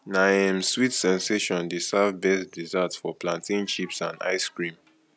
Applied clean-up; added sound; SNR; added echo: none; none; none; none.